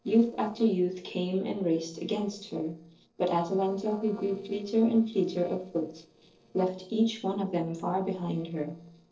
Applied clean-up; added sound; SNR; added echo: neural separator model SepFormer DNS4.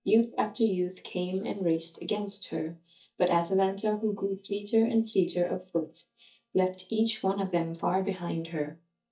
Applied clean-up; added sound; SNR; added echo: neural mask model DeepFilterNet 3.